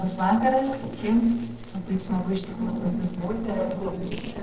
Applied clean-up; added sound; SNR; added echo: neural separator model SepFormer DNS4.